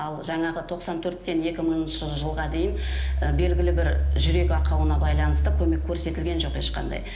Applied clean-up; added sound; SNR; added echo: none; Engine; -3 dB; reverberation time 0.8 s.